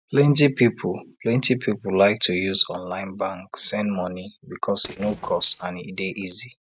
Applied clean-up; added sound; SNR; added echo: neural mask model RNNoise.